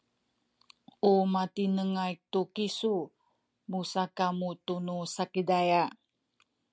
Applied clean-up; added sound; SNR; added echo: none; none; none; none.